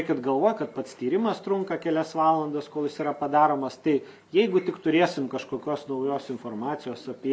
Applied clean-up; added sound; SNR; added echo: none; none; none; none.